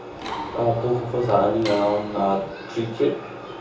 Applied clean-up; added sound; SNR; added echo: none; Mechanisms; 13 dB; reverberation time 0.6 s.